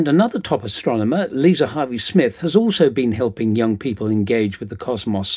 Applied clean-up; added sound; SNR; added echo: none; Rattle (instrument); 19 dB; reverberation time 0.3 s.